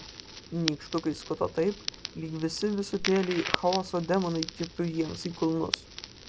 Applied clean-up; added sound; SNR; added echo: none; Crackle; 8 dB; none.